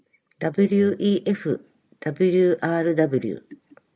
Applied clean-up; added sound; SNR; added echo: none; none; none; none.